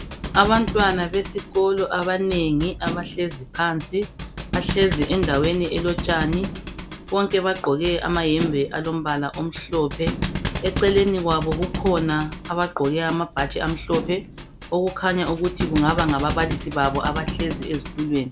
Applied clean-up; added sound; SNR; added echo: none; Thump, thud; 7 dB; none.